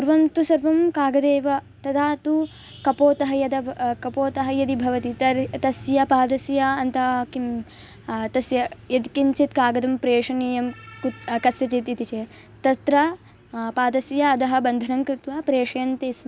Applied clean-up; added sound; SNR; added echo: none; none; none; none.